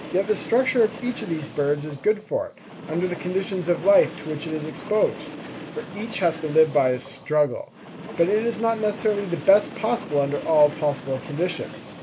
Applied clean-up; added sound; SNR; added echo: none; Train; 13 dB; none.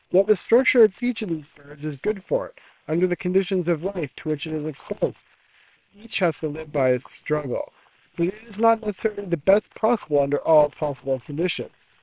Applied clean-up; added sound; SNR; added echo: neural separator model SepFormer WHAM!.